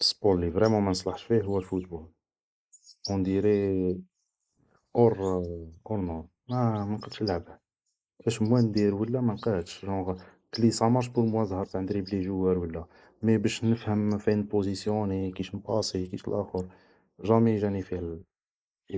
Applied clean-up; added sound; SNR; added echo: neural mask model Resemble Enhance denoiser.